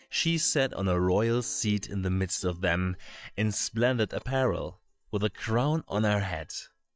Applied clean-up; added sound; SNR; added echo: neural mask model DeepFilterNet 3.